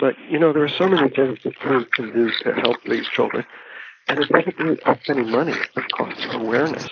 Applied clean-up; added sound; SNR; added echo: neural mask model Resemble Enhance denoiser.